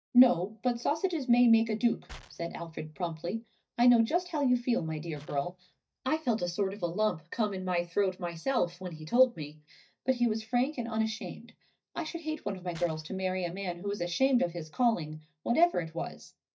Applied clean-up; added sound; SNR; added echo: neural mask model DeepFilterNet 3.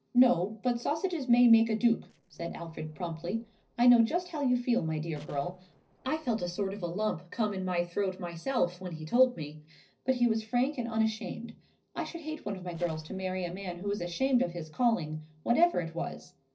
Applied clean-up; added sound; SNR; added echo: neural separator model SepFormer DNS4.